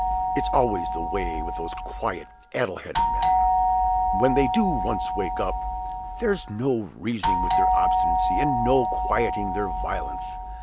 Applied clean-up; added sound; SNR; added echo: none; Doorbell; -4 dB; none.